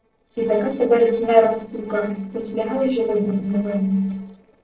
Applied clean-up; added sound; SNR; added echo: neural separator model SepFormer DNS4.